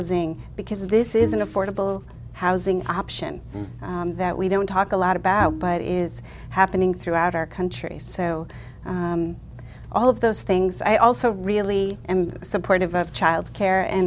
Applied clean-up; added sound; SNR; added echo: none; Bowed string instrument; 9 dB; none.